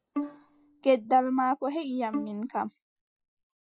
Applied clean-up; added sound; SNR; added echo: classical method Wiener filter.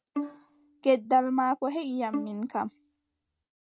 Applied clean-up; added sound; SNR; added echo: neural mask model RNNoise.